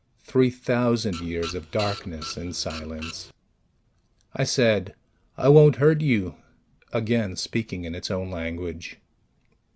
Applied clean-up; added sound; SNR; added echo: none; Printer; 14 dB; none.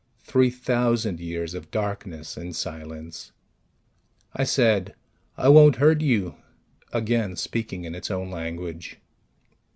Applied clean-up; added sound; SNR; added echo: none; none; none; none.